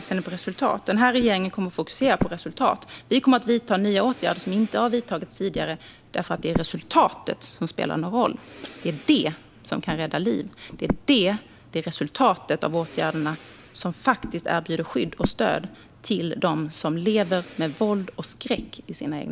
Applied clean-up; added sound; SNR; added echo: none; Breathing; 13 dB; none.